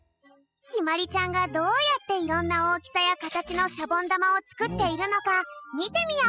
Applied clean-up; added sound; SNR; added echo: classical method spectral subtraction.